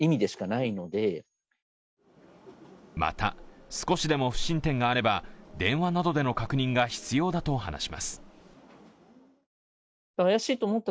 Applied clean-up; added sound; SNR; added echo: none; none; none; none.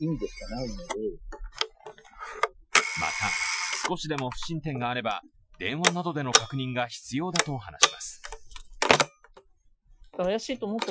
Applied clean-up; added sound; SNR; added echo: classical method Wiener filter.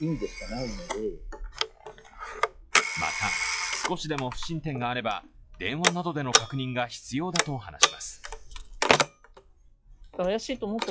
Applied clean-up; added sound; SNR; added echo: classical method log-MMSE.